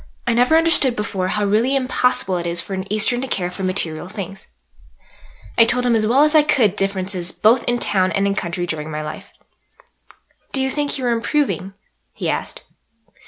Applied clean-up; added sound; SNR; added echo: none; none; none; none.